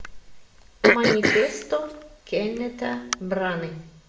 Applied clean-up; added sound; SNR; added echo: none; Cough; -2 dB; reverberation time 0.7 s.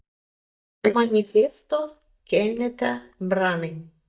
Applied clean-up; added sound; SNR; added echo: neural mask model DeepFilterNet 3.